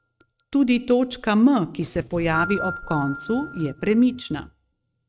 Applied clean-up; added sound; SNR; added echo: neural mask model RNNoise.